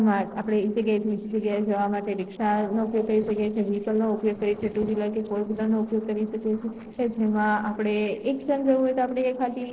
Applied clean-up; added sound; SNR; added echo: neural separator model SepFormer DNS4.